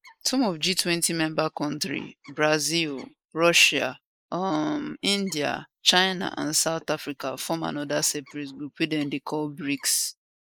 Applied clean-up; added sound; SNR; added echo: neural mask model Resemble Enhance denoiser.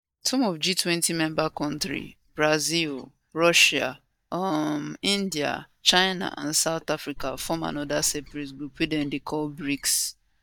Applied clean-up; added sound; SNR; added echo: neural mask model DeepFilterNet 3.